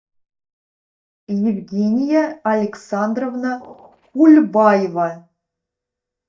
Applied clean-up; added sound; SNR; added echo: neural mask model DeepFilterNet 3.